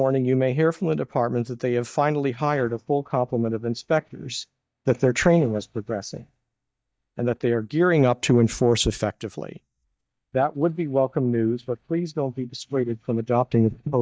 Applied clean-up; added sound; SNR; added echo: neural mask model DeepFilterNet 3.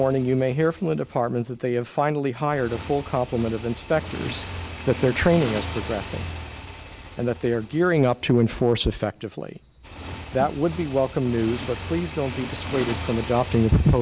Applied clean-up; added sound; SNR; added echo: none; Motorcycle / Engine; 12 dB; none.